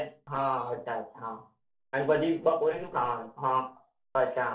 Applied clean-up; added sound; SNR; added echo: neural separator model SepFormer DNS4.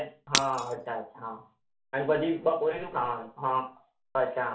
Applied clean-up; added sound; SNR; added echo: none; Shatter; 1 dB; reverberation time 0.3 s.